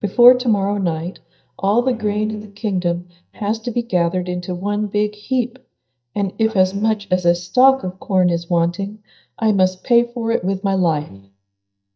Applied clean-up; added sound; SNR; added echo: neural mask model DeepFilterNet 3.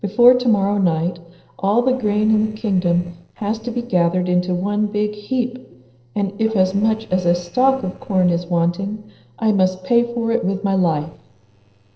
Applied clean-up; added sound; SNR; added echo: neural separator model SepFormer DNS4.